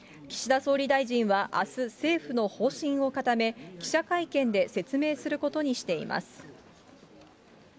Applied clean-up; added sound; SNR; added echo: none; none; none; none.